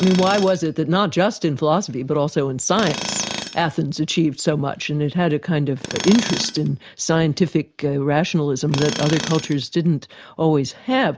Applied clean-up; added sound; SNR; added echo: none; Tools; 13 dB; none.